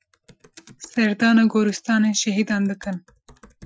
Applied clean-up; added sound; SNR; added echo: classical method Wiener filter.